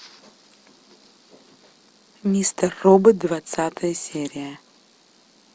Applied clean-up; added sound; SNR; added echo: none; none; none; none.